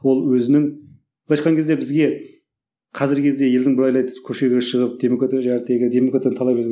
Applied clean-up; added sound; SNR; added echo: none; none; none; none.